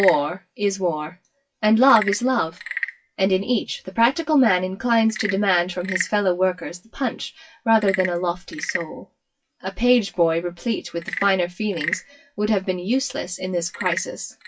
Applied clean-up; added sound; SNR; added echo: classical method WPE with log-MMSE.